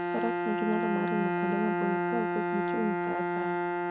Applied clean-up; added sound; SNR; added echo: none; Bowed string instrument; -4 dB; none.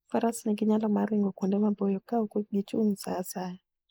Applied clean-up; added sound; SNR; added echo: neural mask model Resemble Enhance denoiser.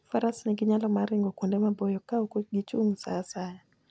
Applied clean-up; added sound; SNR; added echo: none; none; none; none.